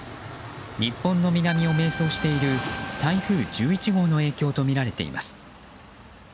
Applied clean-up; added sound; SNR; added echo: none; Trumpet; 16 dB; none.